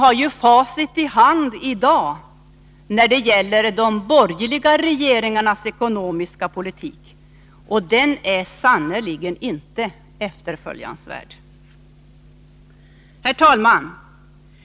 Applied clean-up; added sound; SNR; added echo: none; none; none; none.